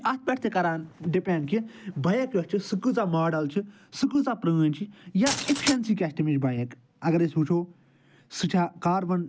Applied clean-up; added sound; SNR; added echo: none; Glass; 5 dB; none.